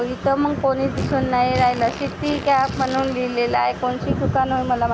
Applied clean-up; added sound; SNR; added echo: none; Fart; 14 dB; none.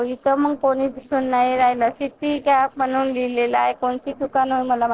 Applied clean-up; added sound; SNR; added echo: neural separator model SepFormer DNS4.